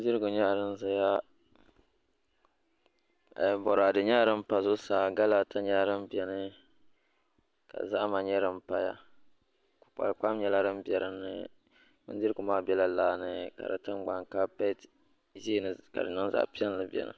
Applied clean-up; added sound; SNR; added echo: none; none; none; none.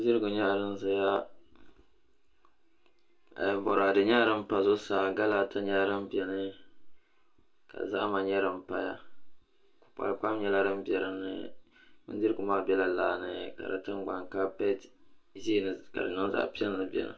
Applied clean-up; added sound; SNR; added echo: none; none; none; reverberation time 0.2 s.